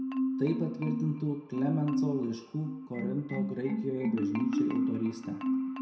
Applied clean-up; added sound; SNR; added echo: none; Marimba, xylophone; -1 dB; reverberation time 0.6 s.